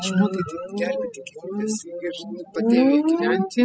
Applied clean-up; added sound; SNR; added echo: classical method spectral subtraction.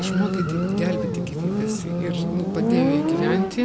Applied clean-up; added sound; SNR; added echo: none; Motorcycle; -4 dB; none.